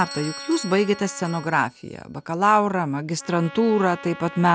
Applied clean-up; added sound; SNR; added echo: none; Trumpet + Doorbell; 17 dB; none.